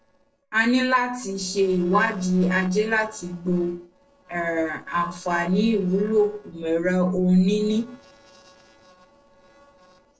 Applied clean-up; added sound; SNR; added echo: neural separator model SepFormer DNS4.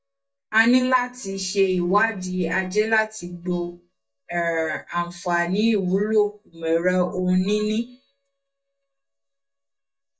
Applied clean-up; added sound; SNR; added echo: neural mask model DeepFilterNet 3.